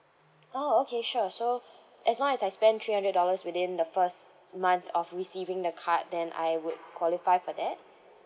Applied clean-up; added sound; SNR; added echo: none; none; none; none.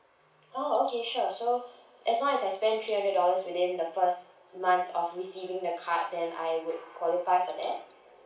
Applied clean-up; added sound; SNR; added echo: none; Bird vocalization, bird call, bird song; 18 dB; reverberation time 0.3 s.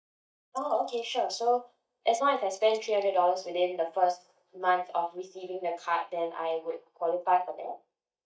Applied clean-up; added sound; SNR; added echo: neural mask model DeepFilterNet 3.